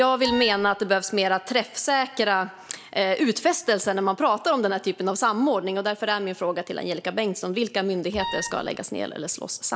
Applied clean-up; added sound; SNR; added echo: none; Wind instrument, woodwind instrument; 9 dB; none.